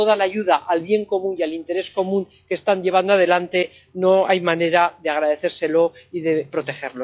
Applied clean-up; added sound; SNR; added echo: classical method log-MMSE.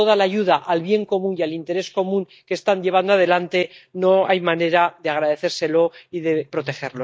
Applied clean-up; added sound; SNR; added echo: neural mask model DeepFilterNet 3.